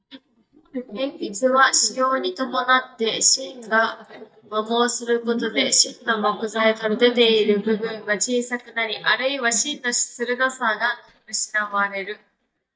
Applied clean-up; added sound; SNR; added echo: neural mask model DeepFilterNet 3.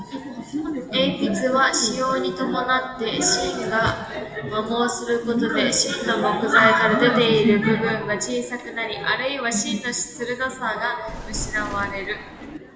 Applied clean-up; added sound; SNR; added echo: none; Thunder; 11 dB; reverberation time 0.9 s.